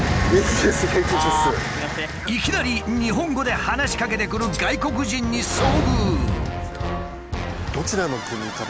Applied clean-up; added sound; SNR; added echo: none; Rattle (instrument); 17 dB; none.